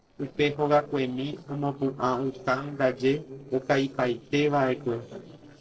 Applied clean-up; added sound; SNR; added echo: neural separator model SepFormer DNS4.